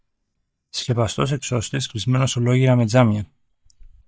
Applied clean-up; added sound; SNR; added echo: neural mask model DeepFilterNet 3.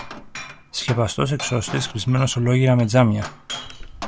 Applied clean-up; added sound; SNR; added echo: none; Glass; 15 dB; none.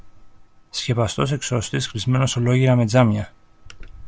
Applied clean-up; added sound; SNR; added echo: none; none; none; none.